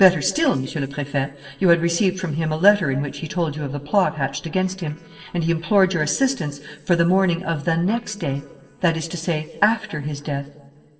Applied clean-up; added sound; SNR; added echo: neural separator model SepFormer DNS4.